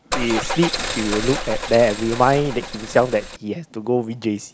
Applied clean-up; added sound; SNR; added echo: none; Car; 6 dB; none.